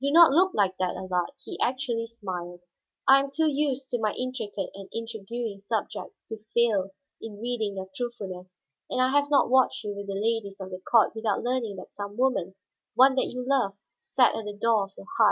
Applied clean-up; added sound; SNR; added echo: none; none; none; none.